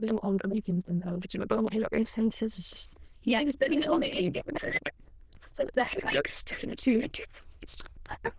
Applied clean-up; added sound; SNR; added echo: neural diffusion model UNIVERSE++.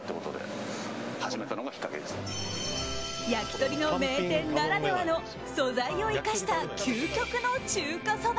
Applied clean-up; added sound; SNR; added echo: none; none; none; none.